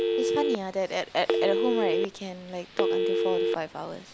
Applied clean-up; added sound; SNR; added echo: none; Telephone; -4 dB; none.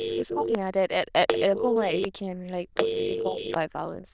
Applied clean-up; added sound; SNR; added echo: neural diffusion model UNIVERSE++.